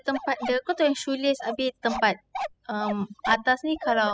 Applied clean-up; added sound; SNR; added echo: classical method spectral subtraction.